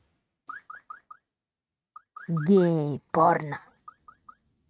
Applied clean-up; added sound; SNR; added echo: neural mask model RNNoise.